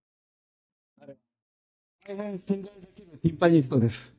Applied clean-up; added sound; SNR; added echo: neural mask model DeepFilterNet 3.